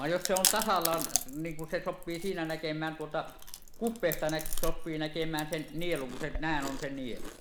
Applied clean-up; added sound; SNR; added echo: none; Chewing, mastication; 2 dB; none.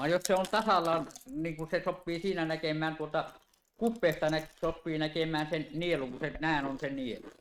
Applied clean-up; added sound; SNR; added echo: neural mask model RNNoise.